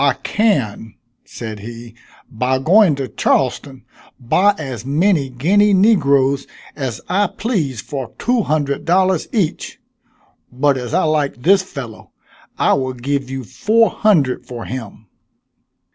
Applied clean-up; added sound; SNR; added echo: none; none; none; none.